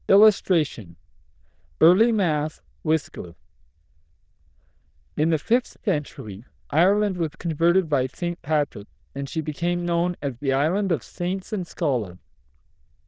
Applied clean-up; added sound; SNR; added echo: neural diffusion model UNIVERSE++.